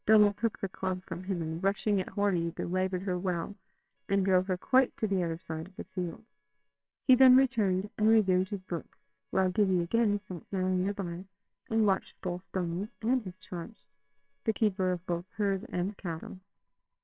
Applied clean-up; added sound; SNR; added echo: neural separator model SepFormer WHAMR!.